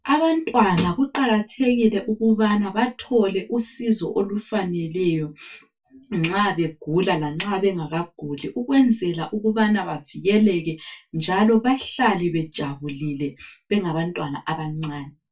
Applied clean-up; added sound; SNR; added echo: none; none; none; reverberation time 0.2 s.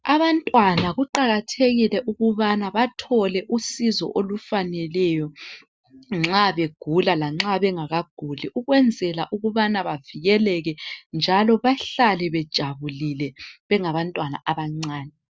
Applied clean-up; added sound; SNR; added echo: none; none; none; none.